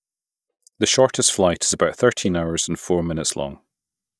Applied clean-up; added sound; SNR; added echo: neural mask model DeepFilterNet 3.